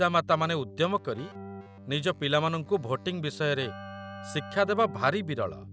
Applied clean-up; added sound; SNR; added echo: none; Keyboard (musical); 15 dB; none.